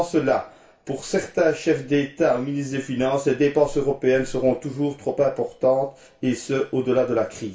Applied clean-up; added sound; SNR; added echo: none; none; none; reverberation time 0.3 s.